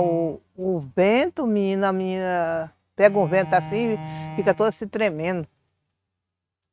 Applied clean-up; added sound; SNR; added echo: neural mask model RNNoise.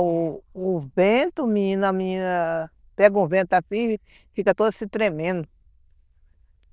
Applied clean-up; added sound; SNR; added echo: neural diffusion model UNIVERSE++.